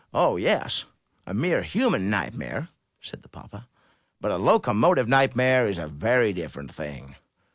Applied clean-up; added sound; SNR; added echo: none; none; none; none.